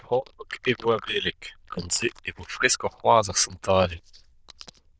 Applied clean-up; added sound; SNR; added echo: neural diffusion model UNIVERSE++.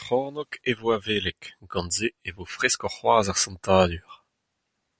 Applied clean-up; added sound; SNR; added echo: none; none; none; none.